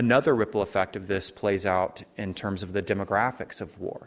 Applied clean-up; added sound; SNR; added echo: none; none; none; none.